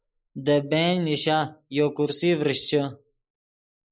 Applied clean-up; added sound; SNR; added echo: neural mask model Resemble Enhance denoiser.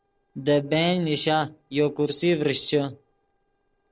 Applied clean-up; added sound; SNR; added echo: neural separator model SepFormer DNS4.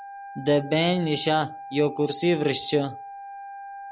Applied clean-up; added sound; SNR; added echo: none; Wind instrument, woodwind instrument; 14 dB; none.